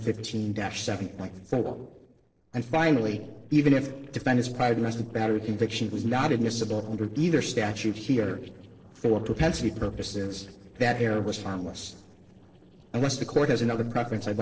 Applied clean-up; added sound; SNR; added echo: neural separator model SepFormer DNS4.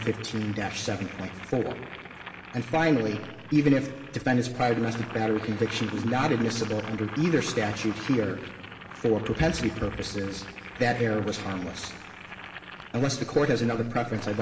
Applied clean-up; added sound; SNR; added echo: none; Boiling; 14 dB; reverberation time 2.9 s.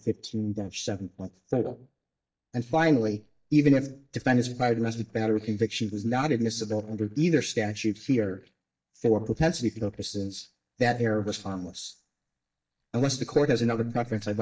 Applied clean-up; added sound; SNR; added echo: neural mask model DeepFilterNet 3.